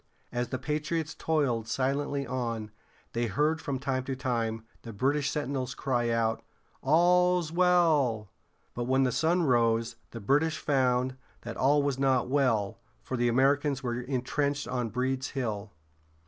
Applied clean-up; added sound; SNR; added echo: none; none; none; none.